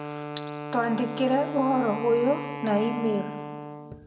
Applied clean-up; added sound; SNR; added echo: none; Wind instrument, woodwind instrument; 8 dB; reverberation time 1.1 s.